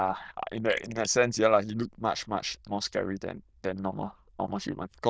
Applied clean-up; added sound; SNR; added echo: neural diffusion model UNIVERSE++.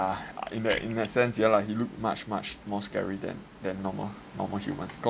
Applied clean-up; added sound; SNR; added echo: none; Splash, splatter; 16 dB; none.